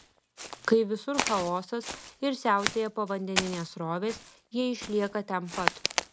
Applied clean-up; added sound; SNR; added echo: none; Walk, footsteps; 6 dB; none.